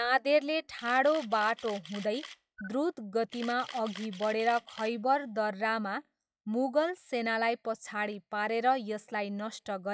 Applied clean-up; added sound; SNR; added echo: classical method log-MMSE.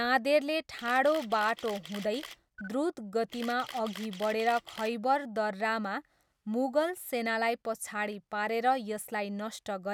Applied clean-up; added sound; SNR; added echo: none; Camera; 16 dB; none.